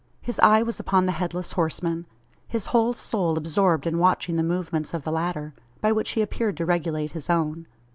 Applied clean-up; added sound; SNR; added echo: none; none; none; none.